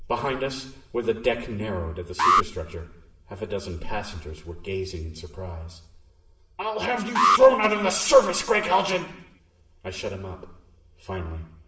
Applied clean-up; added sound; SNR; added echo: none; Alarm; 0 dB; reverberation time 0.8 s.